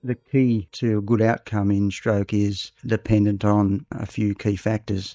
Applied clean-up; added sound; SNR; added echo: neural mask model DeepFilterNet 3.